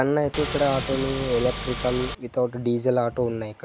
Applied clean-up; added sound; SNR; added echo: none; Engine / Car; 6 dB; none.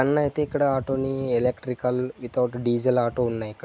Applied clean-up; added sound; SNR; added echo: none; none; none; none.